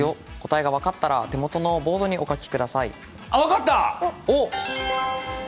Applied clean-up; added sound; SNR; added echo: none; none; none; none.